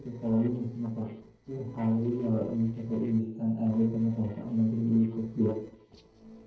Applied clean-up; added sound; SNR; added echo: neural separator model SepFormer DNS4.